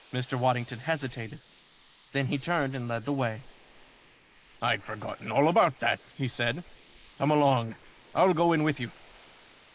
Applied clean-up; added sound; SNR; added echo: neural mask model Resemble Enhance denoiser.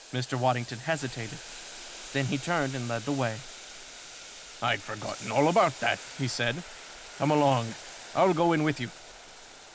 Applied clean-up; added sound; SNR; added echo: none; Boiling; 14 dB; none.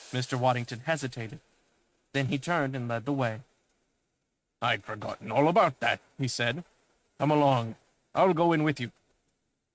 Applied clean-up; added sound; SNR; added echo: neural mask model RNNoise.